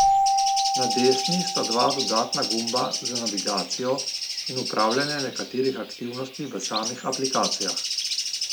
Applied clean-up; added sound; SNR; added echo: none; Keyboard (musical) + Bird; -1 dB; none.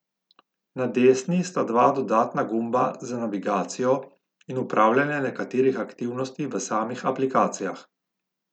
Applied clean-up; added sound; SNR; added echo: none; none; none; none.